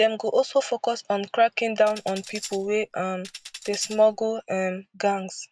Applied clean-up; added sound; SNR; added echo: none; Tambourine; 13 dB; none.